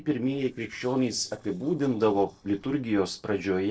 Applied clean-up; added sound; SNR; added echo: neural separator model SepFormer DNS4.